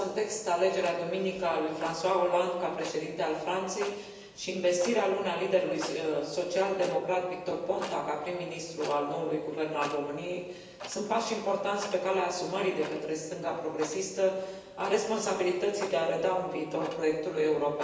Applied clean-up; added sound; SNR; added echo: none; Clock; 17 dB; reverberation time 1.0 s.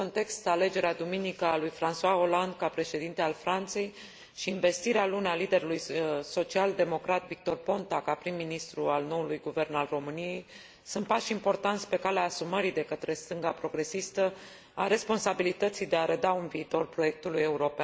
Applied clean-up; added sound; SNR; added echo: none; none; none; none.